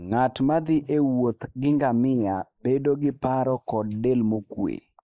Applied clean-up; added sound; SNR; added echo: neural mask model Resemble Enhance denoiser.